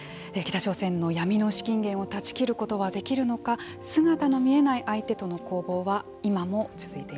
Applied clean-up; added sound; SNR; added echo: none; none; none; none.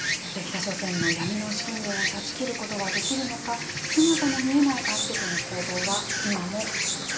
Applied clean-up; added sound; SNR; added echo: none; Insect; 1 dB; reverberation time 0.3 s.